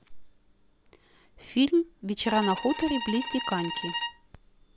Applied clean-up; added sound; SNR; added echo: none; Bowed string instrument; 6 dB; none.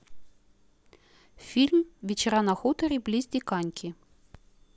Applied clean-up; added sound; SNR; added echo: none; none; none; none.